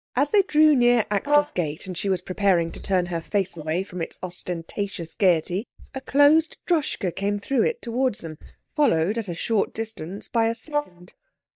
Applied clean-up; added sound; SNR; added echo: neural mask model DeepFilterNet 3.